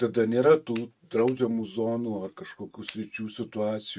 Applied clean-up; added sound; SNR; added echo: neural mask model RNNoise.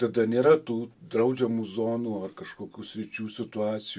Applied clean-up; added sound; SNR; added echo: none; none; none; none.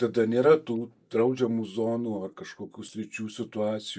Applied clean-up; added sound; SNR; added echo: neural mask model DeepFilterNet 3.